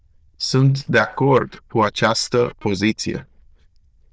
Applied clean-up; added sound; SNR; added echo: neural diffusion model UNIVERSE++.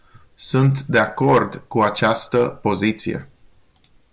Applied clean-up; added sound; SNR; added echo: none; none; none; none.